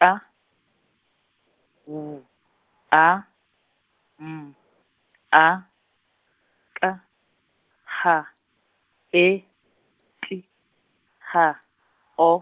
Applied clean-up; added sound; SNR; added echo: none; none; none; none.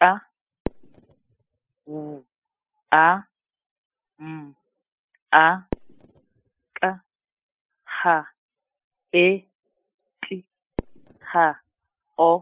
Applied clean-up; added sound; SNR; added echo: classical method spectral subtraction.